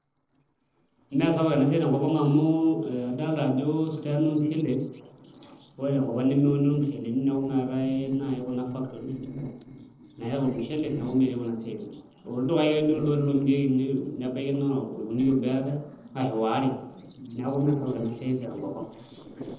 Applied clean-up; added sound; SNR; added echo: neural separator model SepFormer DNS4.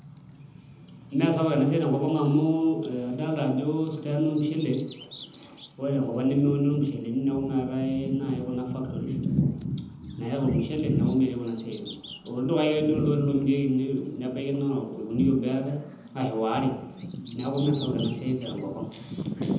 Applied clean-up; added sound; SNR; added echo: none; Bird vocalization, bird call, bird song; 14 dB; reverberation time 0.8 s.